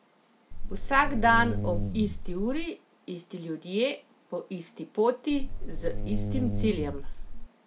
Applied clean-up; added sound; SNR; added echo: none; Buzz; -1 dB; none.